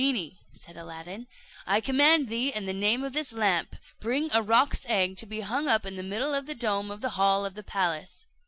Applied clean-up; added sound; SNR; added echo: none; none; none; none.